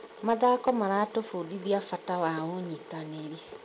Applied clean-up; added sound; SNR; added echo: none; Boiling / Water; 16 dB; none.